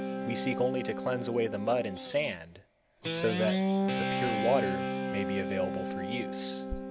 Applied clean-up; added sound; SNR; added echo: none; Guitar; 1 dB; none.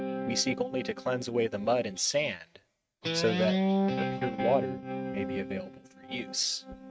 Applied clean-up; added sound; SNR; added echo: neural mask model RNNoise.